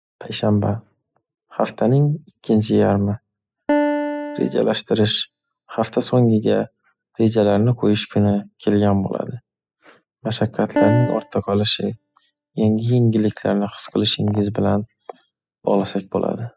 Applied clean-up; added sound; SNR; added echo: classical method spectral subtraction.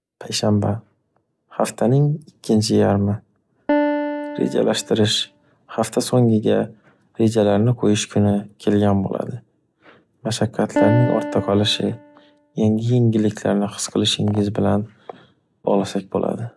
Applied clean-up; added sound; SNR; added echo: none; Piano; 7 dB; none.